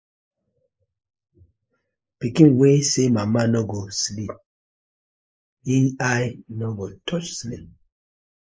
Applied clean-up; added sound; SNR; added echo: neural mask model Resemble Enhance denoiser.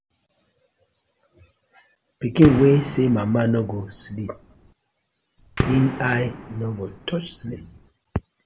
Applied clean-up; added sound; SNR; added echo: none; Gunshot, gunfire; 8 dB; none.